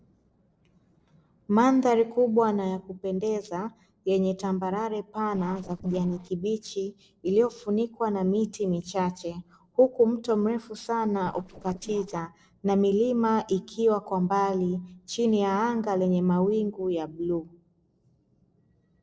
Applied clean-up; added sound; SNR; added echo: neural separator model SepFormer DNS4.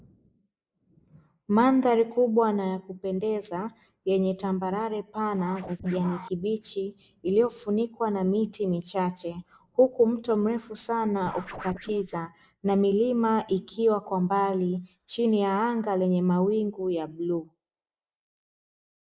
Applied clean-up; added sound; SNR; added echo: neural mask model Resemble Enhance denoiser.